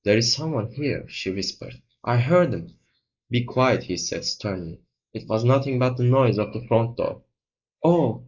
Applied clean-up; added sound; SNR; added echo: neural mask model Resemble Enhance denoiser.